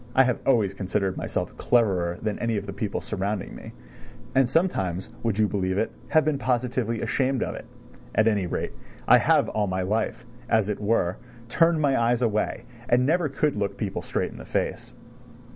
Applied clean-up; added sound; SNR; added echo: none; none; none; none.